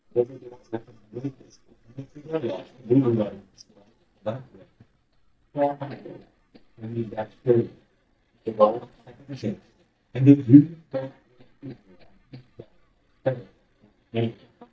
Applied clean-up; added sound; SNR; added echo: neural mask model DeepFilterNet 3.